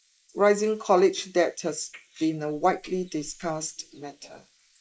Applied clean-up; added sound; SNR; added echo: neural mask model Resemble Enhance denoiser.